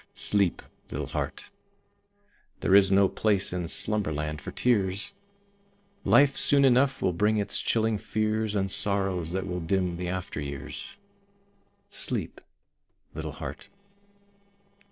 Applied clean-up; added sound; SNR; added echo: neural separator model SepFormer DNS4.